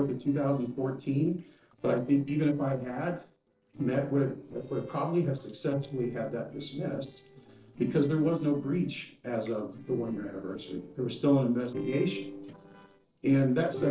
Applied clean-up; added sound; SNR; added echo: neural separator model SepFormer DNS4.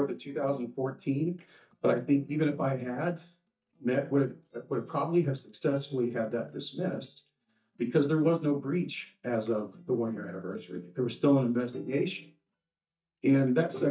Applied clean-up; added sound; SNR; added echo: neural mask model DeepFilterNet 3.